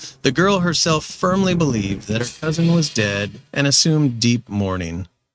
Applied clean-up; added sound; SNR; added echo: neural mask model RNNoise.